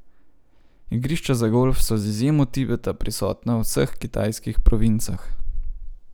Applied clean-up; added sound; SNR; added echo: none; none; none; none.